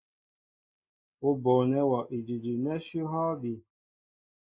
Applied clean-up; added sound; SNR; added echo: neural mask model Resemble Enhance denoiser.